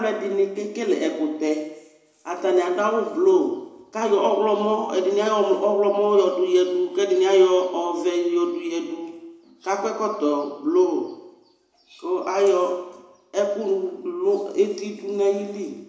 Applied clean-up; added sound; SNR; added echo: none; none; none; reverberation time 0.9 s.